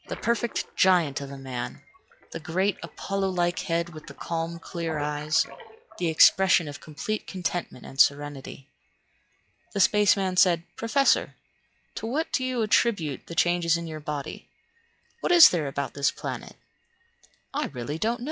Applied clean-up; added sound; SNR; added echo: classical method log-MMSE.